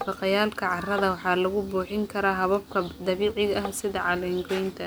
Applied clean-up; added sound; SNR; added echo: none; Tap; 12 dB; none.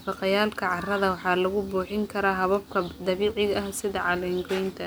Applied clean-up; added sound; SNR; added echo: none; none; none; none.